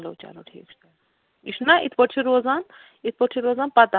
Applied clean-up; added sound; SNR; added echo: none; none; none; none.